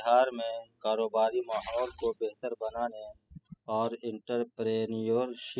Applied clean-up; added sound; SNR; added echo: classical method spectral subtraction.